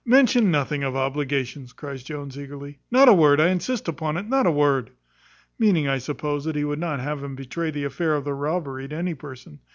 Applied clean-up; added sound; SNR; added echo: none; none; none; none.